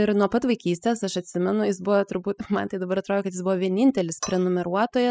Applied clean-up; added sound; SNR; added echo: classical method spectral subtraction.